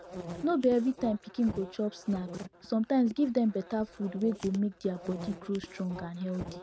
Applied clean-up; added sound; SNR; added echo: none; Insect; 14 dB; none.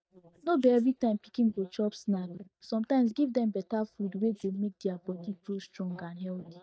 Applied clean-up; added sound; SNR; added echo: neural mask model DeepFilterNet 3.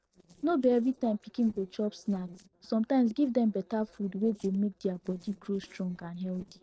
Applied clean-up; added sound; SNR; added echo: neural separator model SepFormer DNS4.